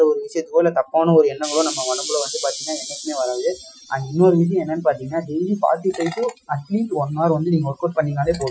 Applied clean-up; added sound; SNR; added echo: classical method Wiener filter.